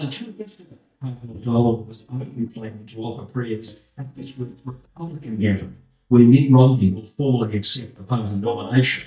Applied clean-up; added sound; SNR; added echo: neural mask model DeepFilterNet 3.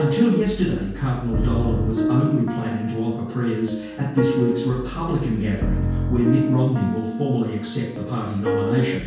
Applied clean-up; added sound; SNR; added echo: none; Piano; 3 dB; reverberation time 0.6 s.